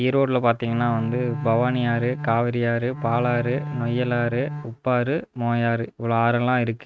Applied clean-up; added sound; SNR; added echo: neural mask model RNNoise.